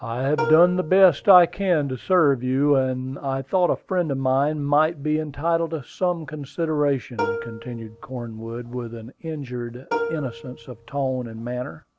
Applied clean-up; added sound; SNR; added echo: none; Plucked string instrument; 9 dB; none.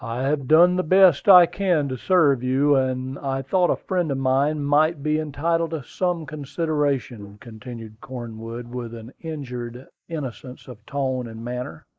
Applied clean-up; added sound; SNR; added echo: neural mask model Resemble Enhance denoiser.